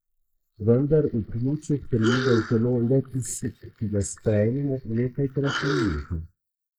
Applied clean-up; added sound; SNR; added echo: neural mask model Resemble Enhance denoiser.